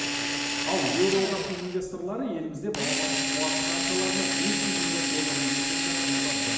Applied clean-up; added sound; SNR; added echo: none; Drill; -3 dB; reverberation time 1.0 s.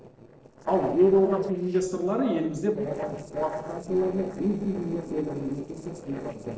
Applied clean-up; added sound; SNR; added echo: neural separator model SepFormer DNS4.